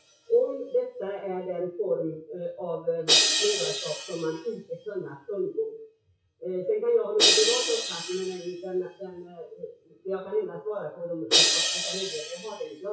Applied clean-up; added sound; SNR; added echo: classical method WPE with log-MMSE.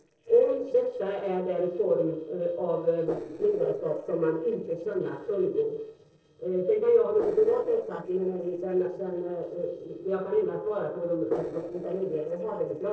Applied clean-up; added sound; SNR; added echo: neural separator model SepFormer DNS4.